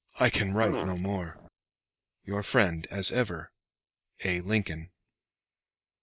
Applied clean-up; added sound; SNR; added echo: neural mask model Resemble Enhance denoiser.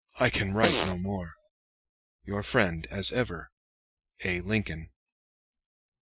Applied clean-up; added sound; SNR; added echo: classical method Wiener filter.